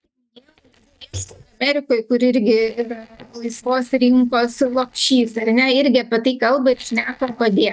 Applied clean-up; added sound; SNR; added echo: neural mask model DeepFilterNet 3.